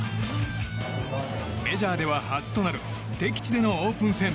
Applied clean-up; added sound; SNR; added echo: none; none; none; none.